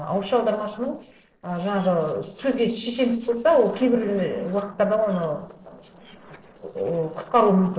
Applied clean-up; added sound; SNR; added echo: neural separator model SepFormer DNS4.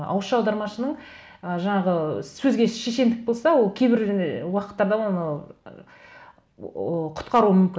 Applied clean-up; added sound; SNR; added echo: none; none; none; none.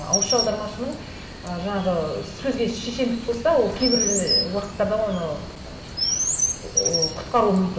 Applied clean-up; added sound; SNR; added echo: none; Chirp, tweet; 3 dB; reverberation time 2.5 s.